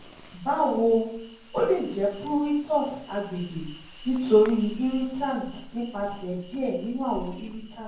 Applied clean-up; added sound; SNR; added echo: none; Insect; 17 dB; reverberation time 0.9 s.